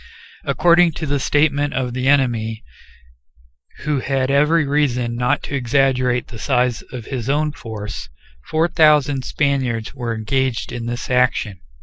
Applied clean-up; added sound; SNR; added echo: neural mask model Resemble Enhance denoiser.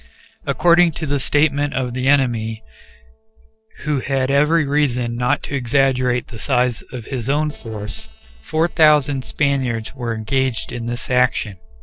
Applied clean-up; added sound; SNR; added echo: neural separator model SepFormer DNS4.